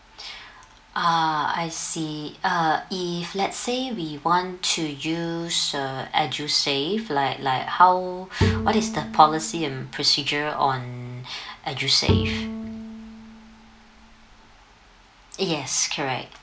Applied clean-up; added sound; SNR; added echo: none; Bowed string instrument; 4 dB; none.